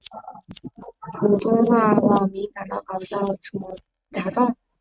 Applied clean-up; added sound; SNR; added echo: neural mask model RNNoise.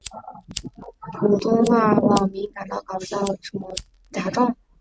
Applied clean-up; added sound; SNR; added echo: none; Fire; 19 dB; none.